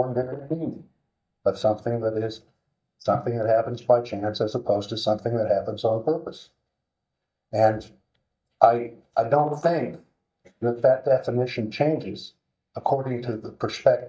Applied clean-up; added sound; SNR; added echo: neural mask model DeepFilterNet 3.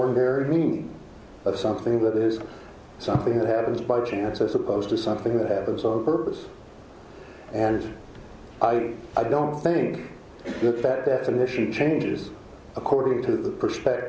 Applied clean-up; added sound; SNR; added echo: none; none; none; none.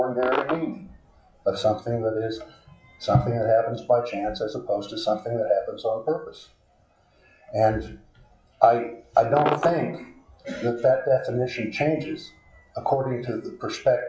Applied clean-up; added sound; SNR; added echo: classical method WPE with log-MMSE.